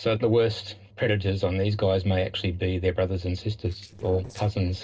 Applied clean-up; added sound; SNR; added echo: neural separator model SepFormer DNS4.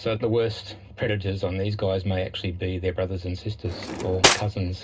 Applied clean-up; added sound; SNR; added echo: none; Cutlery, silverware; -2 dB; reverberation time 0.2 s.